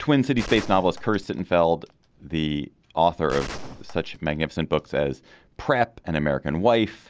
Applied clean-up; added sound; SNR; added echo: none; Gunshot, gunfire; 15 dB; none.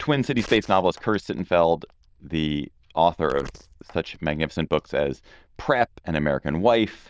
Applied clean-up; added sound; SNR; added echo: neural diffusion model UNIVERSE++.